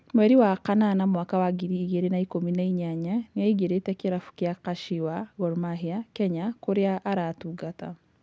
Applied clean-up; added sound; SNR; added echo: none; none; none; none.